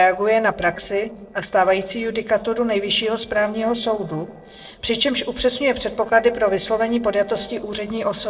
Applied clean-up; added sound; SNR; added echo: neural separator model SepFormer DNS4.